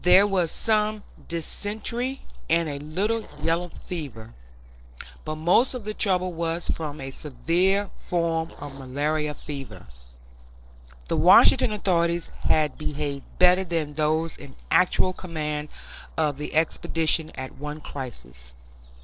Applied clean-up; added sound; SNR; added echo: neural separator model SepFormer DNS4.